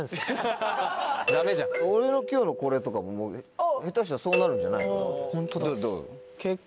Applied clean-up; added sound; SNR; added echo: none; Doorbell; 3 dB; none.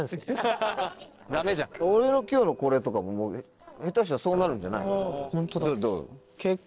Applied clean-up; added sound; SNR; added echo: neural separator model SepFormer DNS4.